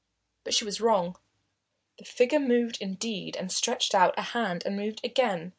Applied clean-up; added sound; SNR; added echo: none; none; none; none.